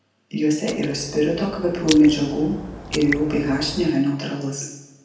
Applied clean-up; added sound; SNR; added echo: none; Raindrop; 11 dB; reverberation time 0.9 s.